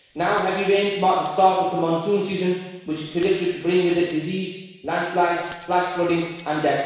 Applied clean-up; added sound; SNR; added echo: none; Coin (dropping); 16 dB; reverberation time 1.1 s.